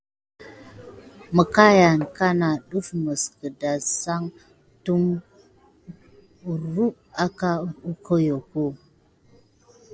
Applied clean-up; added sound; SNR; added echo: neural separator model SepFormer DNS4.